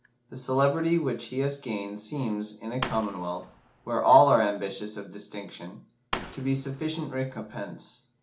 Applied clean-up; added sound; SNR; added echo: none; Fireworks; 12 dB; none.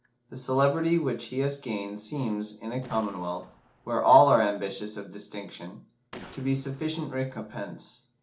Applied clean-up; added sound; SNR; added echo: neural separator model SepFormer DNS4.